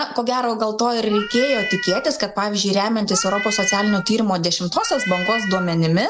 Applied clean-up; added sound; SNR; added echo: none; Meow; 8 dB; none.